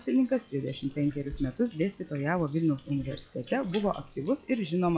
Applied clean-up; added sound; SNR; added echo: classical method log-MMSE.